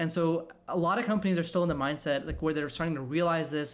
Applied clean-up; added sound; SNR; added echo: none; none; none; none.